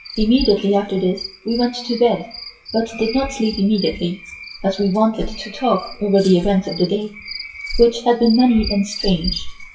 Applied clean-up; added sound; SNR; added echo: classical method WPE with log-MMSE.